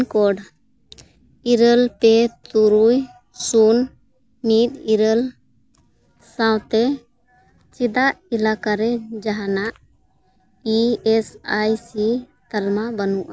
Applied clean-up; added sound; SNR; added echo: none; none; none; none.